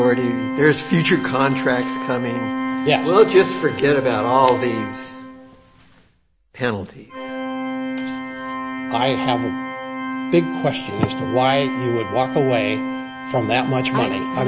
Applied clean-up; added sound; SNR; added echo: none; Organ; 5 dB; none.